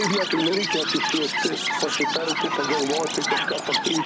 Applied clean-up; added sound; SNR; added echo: none; Chirp, tweet; 0 dB; none.